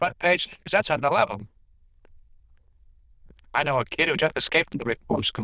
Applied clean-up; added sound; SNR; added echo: neural diffusion model UNIVERSE++.